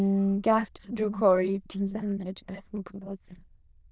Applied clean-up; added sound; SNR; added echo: neural diffusion model UNIVERSE++.